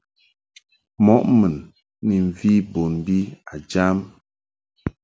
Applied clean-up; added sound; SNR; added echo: none; none; none; none.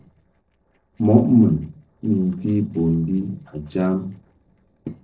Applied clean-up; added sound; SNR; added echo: neural separator model SepFormer DNS4.